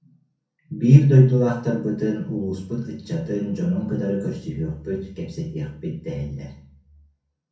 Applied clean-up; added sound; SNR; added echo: none; none; none; reverberation time 0.5 s.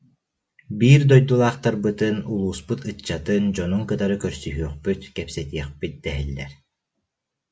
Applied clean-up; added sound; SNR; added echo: none; none; none; none.